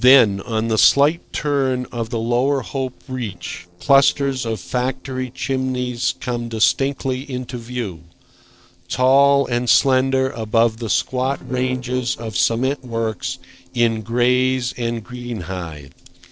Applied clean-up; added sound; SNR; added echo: neural separator model SepFormer DNS4.